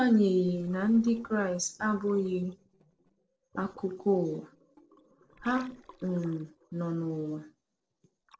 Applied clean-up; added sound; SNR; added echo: neural separator model SepFormer DNS4.